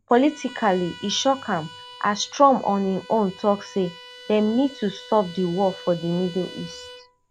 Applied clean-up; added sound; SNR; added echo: none; Bowed string instrument; 19 dB; none.